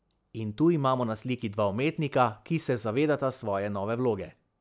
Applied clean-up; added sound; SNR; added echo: none; none; none; none.